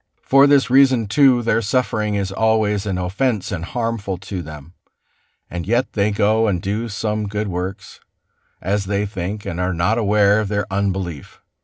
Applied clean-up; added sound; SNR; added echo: none; none; none; none.